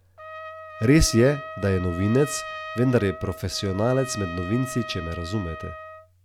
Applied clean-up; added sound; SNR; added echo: none; Trumpet; 12 dB; none.